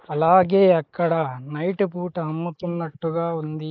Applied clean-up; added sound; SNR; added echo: neural mask model Resemble Enhance denoiser.